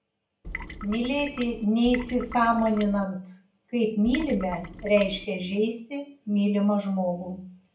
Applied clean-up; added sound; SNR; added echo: none; Trickle, dribble / Water tap, faucet; 13 dB; reverberation time 0.3 s.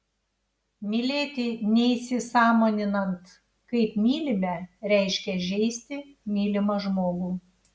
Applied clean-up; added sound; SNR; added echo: none; none; none; none.